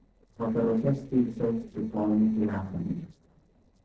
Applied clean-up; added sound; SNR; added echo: neural separator model SepFormer DNS4.